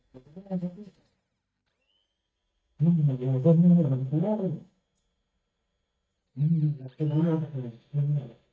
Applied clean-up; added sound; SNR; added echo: neural mask model DeepFilterNet 3.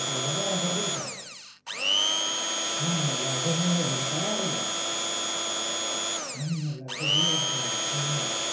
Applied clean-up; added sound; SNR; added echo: none; Domestic sounds, home sounds; -5 dB; reverberation time 0.6 s.